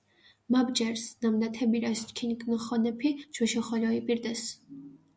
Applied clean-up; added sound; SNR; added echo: none; none; none; none.